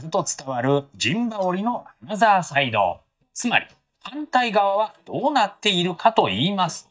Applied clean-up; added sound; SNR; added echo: neural mask model DeepFilterNet 3.